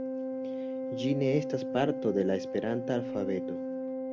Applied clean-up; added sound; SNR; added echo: none; Organ; 3 dB; none.